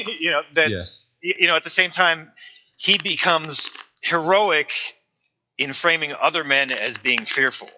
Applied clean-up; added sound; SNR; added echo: classical method log-MMSE.